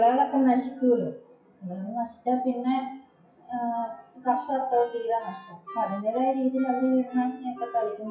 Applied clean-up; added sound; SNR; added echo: classical method WPE with log-MMSE.